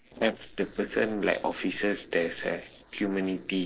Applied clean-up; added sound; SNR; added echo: neural separator model SepFormer DNS4.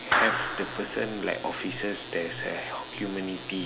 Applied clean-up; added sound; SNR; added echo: none; Clapping; 2 dB; none.